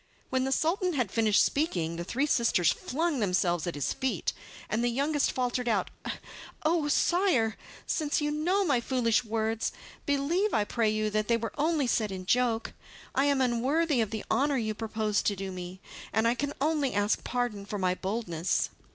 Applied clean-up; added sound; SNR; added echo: none; none; none; none.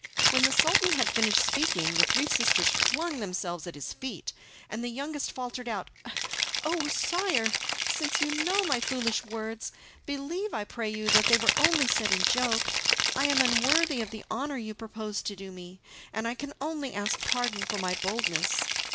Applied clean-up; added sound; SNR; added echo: none; Rattle (instrument); -3 dB; none.